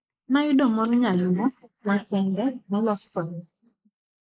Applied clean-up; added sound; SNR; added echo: neural mask model Resemble Enhance denoiser.